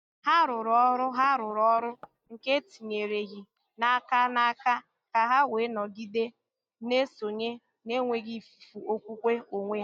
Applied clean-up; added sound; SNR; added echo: neural mask model DeepFilterNet 3.